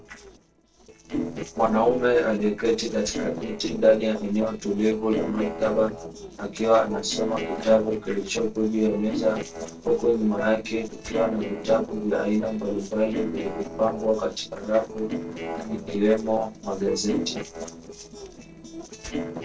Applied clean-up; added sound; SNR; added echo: neural separator model SepFormer DNS4.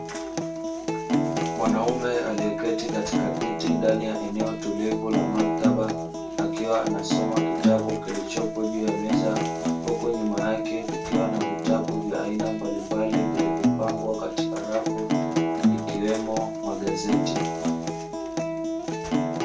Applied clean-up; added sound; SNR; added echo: none; Acoustic guitar; -3 dB; reverberation time 0.2 s.